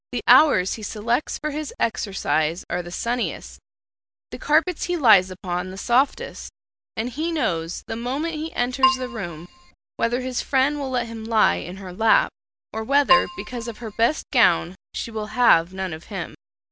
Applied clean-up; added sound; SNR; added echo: none; Keyboard (musical); 1 dB; none.